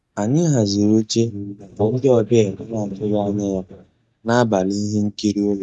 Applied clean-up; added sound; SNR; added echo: neural mask model DeepFilterNet 3.